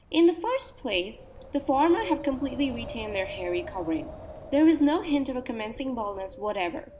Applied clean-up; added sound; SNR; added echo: none; Wind; 15 dB; none.